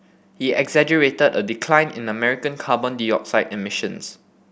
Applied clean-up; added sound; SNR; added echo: none; none; none; none.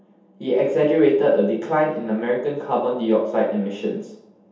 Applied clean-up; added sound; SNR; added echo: none; none; none; reverberation time 0.7 s.